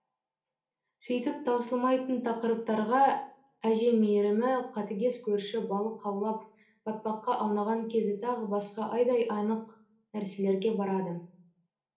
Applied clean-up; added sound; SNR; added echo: none; none; none; reverberation time 0.4 s.